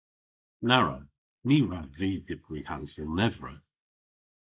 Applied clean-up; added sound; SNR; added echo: neural mask model Resemble Enhance denoiser.